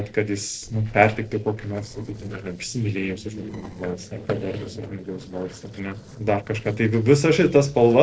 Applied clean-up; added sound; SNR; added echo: neural separator model SepFormer DNS4.